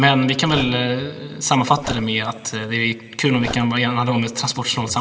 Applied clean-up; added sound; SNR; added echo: none; Dog; 15 dB; reverberation time 2.5 s.